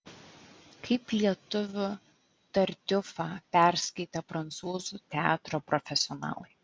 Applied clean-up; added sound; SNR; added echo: none; none; none; none.